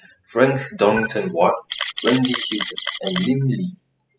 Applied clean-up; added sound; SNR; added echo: classical method spectral subtraction.